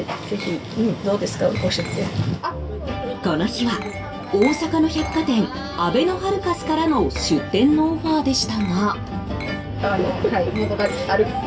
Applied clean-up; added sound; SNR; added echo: none; Glass; 20 dB; reverberation time 0.2 s.